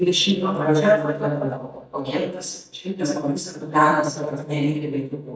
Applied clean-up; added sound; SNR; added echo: neural mask model DeepFilterNet 3.